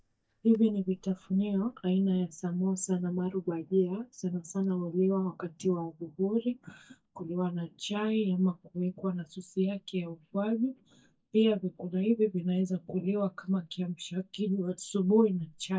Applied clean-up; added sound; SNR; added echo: neural mask model DeepFilterNet 3.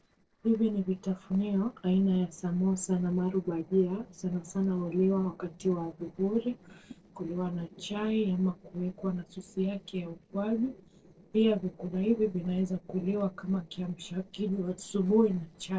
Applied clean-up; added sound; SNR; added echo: neural separator model SepFormer DNS4.